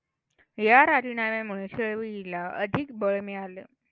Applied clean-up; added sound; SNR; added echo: none; none; none; none.